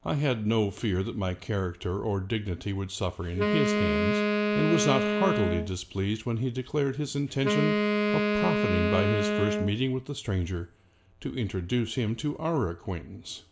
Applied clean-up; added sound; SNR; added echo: none; Wind instrument, woodwind instrument; -1 dB; reverberation time 0.5 s.